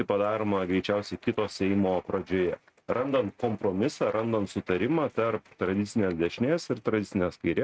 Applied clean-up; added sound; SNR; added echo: neural mask model RNNoise.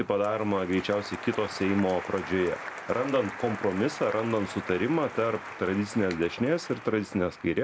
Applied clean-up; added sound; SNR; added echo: none; Applause; 12 dB; none.